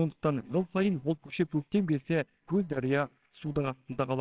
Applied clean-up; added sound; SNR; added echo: neural separator model SepFormer WHAMR!.